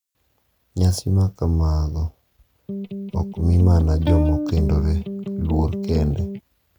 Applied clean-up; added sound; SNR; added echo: none; Electric guitar; 6 dB; none.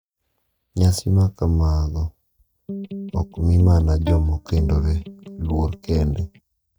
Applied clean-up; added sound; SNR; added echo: neural mask model DeepFilterNet 3.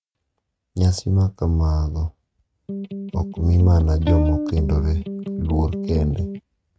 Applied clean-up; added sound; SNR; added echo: neural mask model RNNoise.